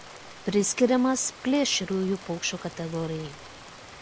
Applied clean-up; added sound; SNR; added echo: none; Rain; 17 dB; none.